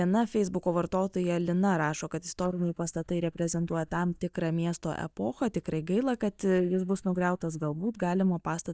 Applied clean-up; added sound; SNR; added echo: neural mask model DeepFilterNet 3.